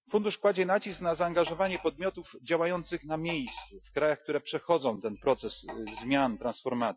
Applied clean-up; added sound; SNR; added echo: classical method Wiener filter.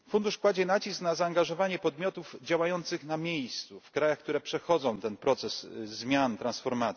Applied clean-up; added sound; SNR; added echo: none; none; none; none.